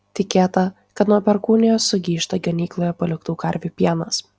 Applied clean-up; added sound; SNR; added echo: none; none; none; none.